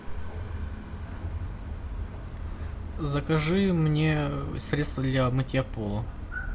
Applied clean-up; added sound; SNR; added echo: none; none; none; none.